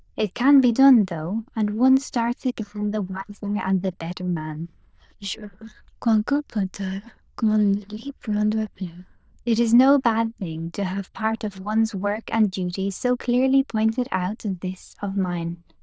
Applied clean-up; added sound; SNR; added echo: neural diffusion model UNIVERSE++.